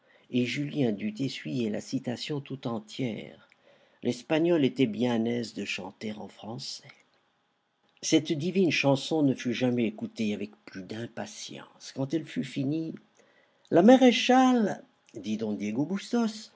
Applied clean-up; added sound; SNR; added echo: none; none; none; none.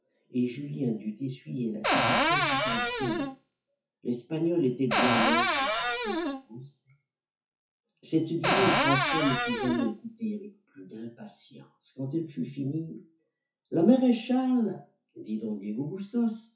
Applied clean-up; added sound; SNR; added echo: classical method WPE with log-MMSE.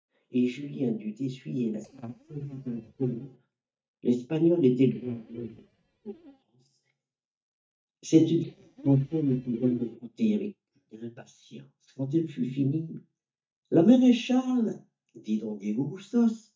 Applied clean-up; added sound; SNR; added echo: neural mask model DeepFilterNet 3.